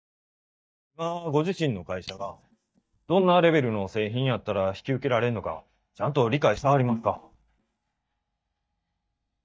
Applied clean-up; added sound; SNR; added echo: neural mask model DeepFilterNet 3.